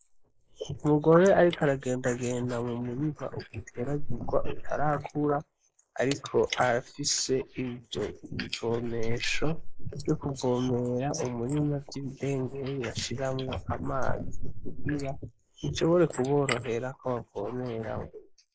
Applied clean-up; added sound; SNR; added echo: neural mask model Resemble Enhance denoiser.